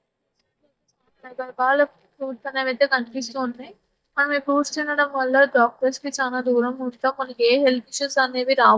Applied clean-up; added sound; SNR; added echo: neural mask model DeepFilterNet 3.